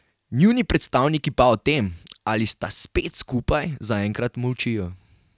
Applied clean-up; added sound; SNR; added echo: none; none; none; none.